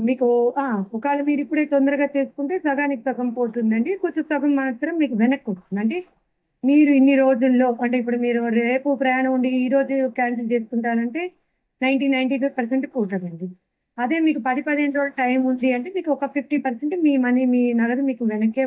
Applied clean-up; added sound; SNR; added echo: neural mask model DeepFilterNet 3.